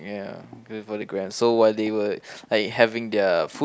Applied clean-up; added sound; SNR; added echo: none; none; none; none.